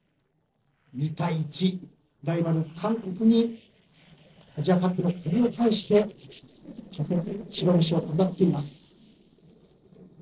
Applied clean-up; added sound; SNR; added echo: neural separator model SepFormer DNS4.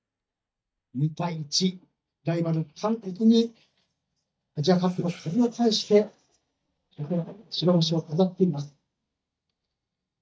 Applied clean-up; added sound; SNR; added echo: neural mask model DeepFilterNet 3.